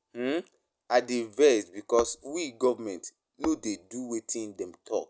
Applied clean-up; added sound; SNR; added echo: none; Tap / Hammer; 11 dB; none.